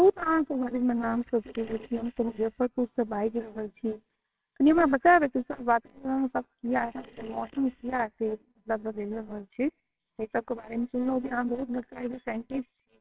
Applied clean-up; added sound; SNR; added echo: neural separator model SepFormer WHAMR!.